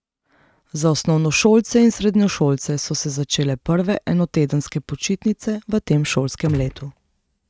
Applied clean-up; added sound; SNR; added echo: neural mask model RNNoise.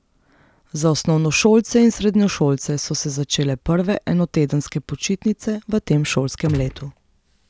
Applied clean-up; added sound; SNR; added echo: none; Gunshot, gunfire; 11 dB; none.